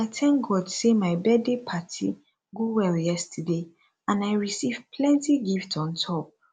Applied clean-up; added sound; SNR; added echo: none; none; none; none.